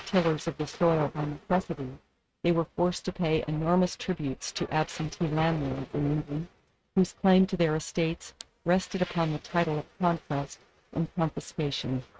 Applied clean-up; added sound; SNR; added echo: neural mask model RNNoise.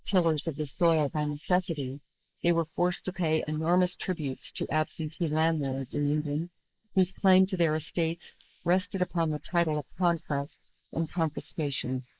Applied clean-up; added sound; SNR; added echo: neural mask model Resemble Enhance denoiser.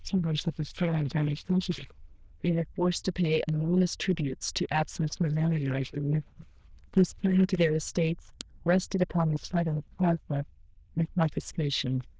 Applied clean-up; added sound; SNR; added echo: neural diffusion model UNIVERSE++.